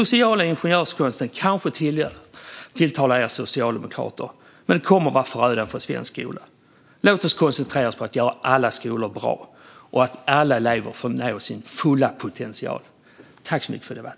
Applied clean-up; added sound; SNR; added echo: none; none; none; none.